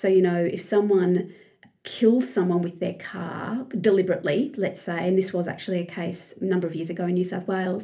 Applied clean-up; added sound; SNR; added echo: none; none; none; reverberation time 0.3 s.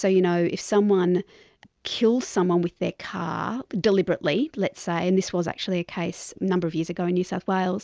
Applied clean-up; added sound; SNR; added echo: none; none; none; none.